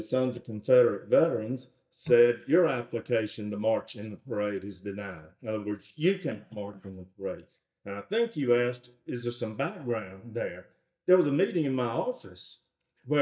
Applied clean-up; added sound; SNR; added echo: neural mask model DeepFilterNet 3.